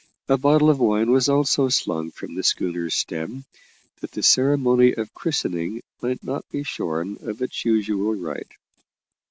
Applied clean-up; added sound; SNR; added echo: none; none; none; none.